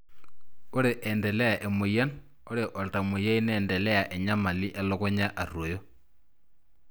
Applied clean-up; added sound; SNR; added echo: none; none; none; none.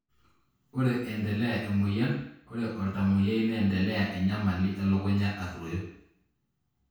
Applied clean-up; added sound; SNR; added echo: none; none; none; reverberation time 0.6 s.